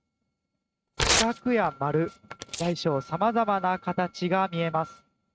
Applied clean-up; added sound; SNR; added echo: neural mask model RNNoise.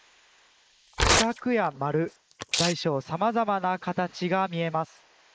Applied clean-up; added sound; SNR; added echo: neural mask model Resemble Enhance denoiser.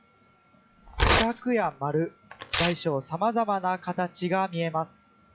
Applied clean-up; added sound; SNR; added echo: classical method log-MMSE.